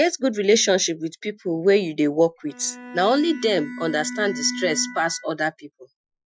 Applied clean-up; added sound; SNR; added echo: classical method Wiener filter.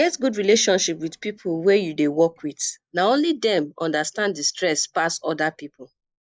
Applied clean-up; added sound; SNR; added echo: neural mask model Resemble Enhance denoiser.